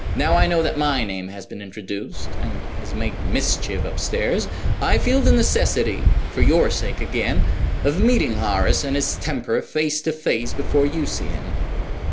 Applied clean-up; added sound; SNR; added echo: none; Waves, surf; -1 dB; none.